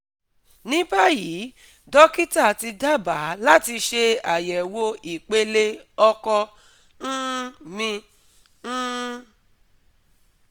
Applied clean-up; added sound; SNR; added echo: none; none; none; none.